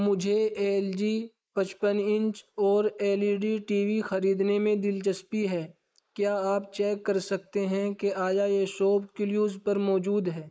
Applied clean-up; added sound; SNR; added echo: neural mask model Resemble Enhance denoiser.